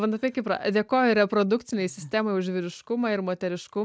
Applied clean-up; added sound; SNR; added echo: none; none; none; none.